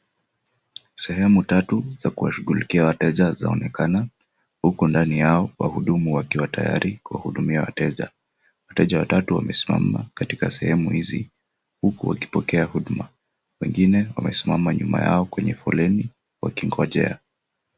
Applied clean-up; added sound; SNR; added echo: none; none; none; none.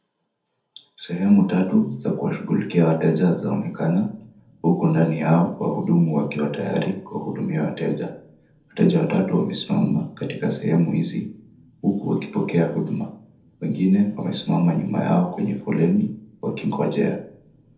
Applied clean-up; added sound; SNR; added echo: none; none; none; reverberation time 0.6 s.